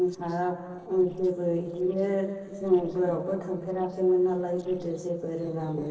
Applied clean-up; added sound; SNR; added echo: neural separator model SepFormer DNS4.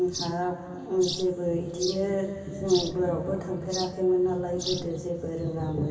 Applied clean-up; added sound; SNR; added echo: none; Bird vocalization, bird call, bird song; 11 dB; reverberation time 2.5 s.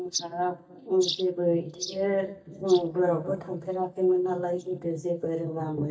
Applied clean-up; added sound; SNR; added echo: neural mask model DeepFilterNet 3.